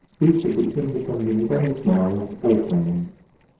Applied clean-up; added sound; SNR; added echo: neural separator model SepFormer DNS4.